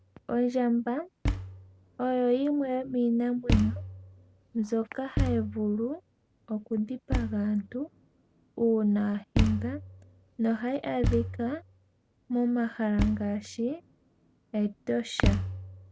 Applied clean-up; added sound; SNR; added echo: none; Thump, thud; 4 dB; none.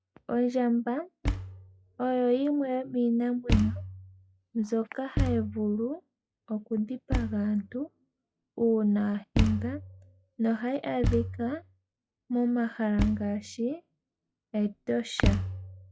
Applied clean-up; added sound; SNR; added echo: classical method log-MMSE.